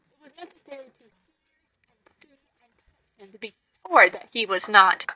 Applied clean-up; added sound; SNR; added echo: neural mask model DeepFilterNet 3.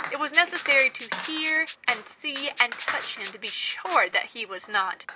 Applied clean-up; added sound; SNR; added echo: none; Rattle (instrument) + Chink, clink; 3 dB; none.